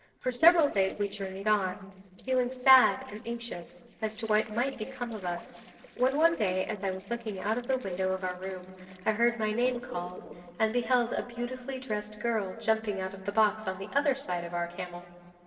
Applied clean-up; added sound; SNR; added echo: neural separator model SepFormer DNS4.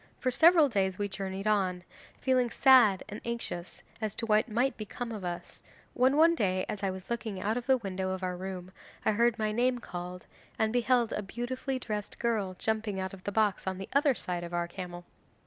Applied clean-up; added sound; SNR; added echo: none; none; none; none.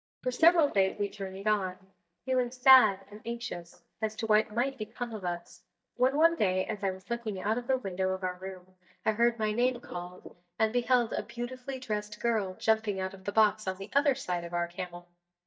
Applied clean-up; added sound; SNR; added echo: neural mask model DeepFilterNet 3.